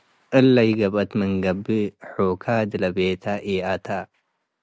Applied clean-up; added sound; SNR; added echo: none; none; none; none.